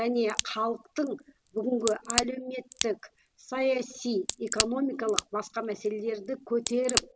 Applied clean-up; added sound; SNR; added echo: none; Crack; 5 dB; none.